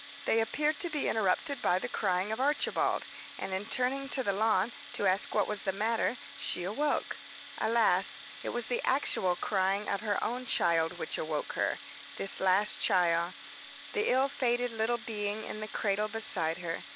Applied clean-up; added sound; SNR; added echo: none; Tools; 13 dB; none.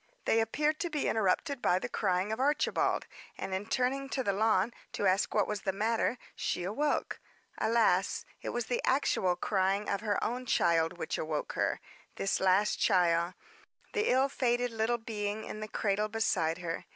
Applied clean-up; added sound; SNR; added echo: none; none; none; none.